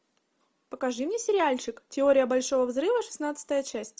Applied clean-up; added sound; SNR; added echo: none; none; none; none.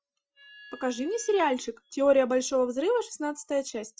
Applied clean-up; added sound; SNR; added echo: classical method Wiener filter.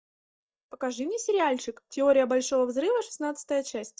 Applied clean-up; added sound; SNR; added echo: neural mask model DeepFilterNet 3.